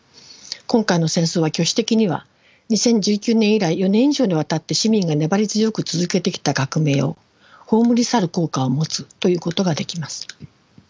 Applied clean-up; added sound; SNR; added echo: none; none; none; none.